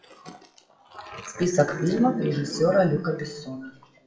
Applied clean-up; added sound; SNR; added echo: classical method WPE with log-MMSE.